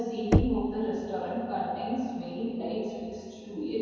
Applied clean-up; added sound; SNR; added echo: none; Knock; 0 dB; reverberation time 2.2 s.